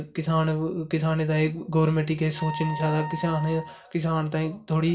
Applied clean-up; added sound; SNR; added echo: none; Wind instrument, woodwind instrument; 13 dB; reverberation time 0.3 s.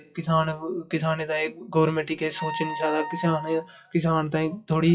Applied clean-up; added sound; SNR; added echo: classical method WPE with log-MMSE.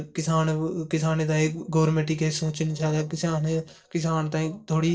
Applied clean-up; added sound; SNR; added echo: neural separator model SepFormer DNS4.